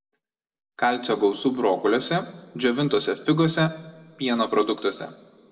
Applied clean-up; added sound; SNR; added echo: none; none; none; reverberation time 0.8 s.